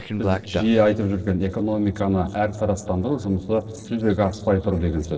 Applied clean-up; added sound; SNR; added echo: neural separator model SepFormer DNS4.